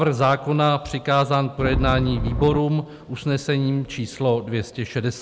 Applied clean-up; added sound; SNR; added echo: none; Wind; 3 dB; none.